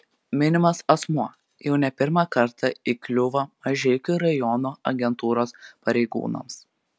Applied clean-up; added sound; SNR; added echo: none; none; none; none.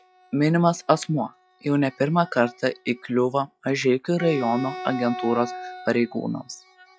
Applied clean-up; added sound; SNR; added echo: classical method log-MMSE.